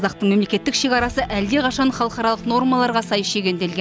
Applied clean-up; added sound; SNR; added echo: none; none; none; none.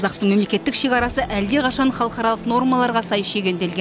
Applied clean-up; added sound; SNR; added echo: none; Bird; 20 dB; none.